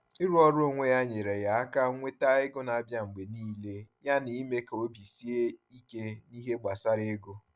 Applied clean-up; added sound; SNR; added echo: none; none; none; none.